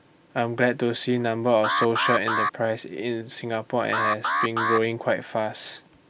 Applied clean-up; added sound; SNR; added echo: none; Alarm; 2 dB; none.